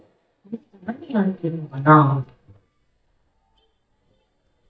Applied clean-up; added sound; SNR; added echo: neural mask model DeepFilterNet 3.